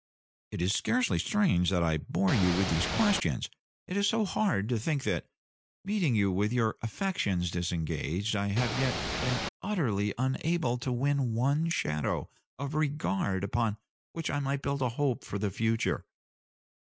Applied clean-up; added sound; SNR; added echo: none; Ocean / Boat, Water vehicle; 3 dB; none.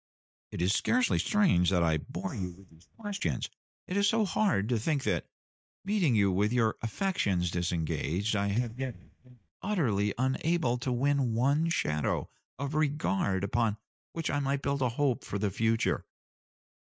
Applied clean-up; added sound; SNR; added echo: neural mask model DeepFilterNet 3.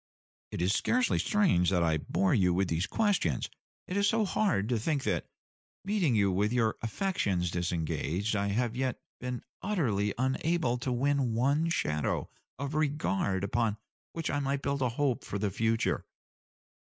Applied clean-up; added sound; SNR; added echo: none; none; none; none.